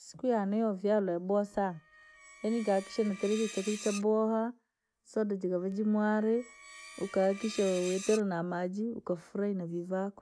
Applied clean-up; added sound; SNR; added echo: none; Screech; 17 dB; none.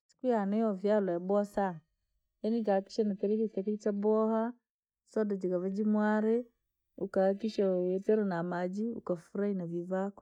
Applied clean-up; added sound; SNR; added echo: neural mask model DeepFilterNet 3.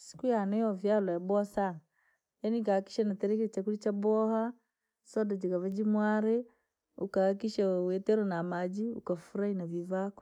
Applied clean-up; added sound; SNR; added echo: none; none; none; none.